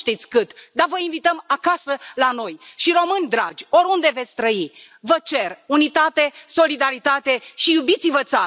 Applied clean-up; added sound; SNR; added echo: none; none; none; none.